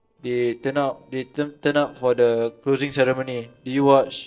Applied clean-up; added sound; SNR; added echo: neural separator model SepFormer DNS4.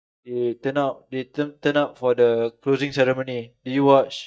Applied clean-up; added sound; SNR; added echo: neural mask model DeepFilterNet 3.